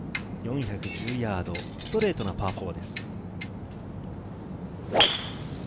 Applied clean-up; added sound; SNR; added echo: none; Clock + Shatter; 9 dB; none.